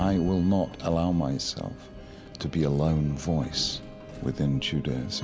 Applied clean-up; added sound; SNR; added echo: none; Sliding door; 16 dB; none.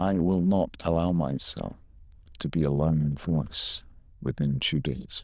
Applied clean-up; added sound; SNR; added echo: neural diffusion model UNIVERSE++.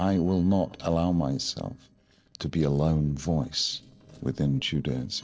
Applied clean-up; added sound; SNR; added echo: neural separator model SepFormer DNS4.